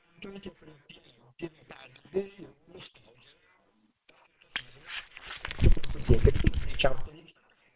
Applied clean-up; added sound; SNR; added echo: neural separator model SepFormer WHAM!.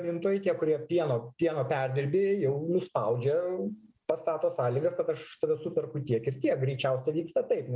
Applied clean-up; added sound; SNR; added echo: none; none; none; none.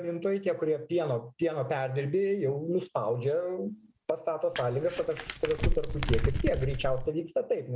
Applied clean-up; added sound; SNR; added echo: none; Crumpling, crinkling; 0 dB; none.